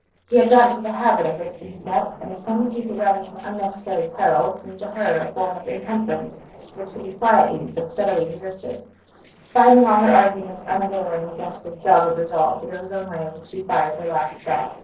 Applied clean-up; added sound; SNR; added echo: neural separator model SepFormer DNS4.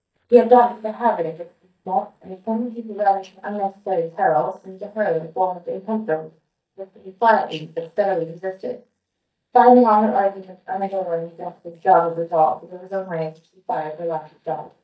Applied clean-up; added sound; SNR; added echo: neural mask model DeepFilterNet 3.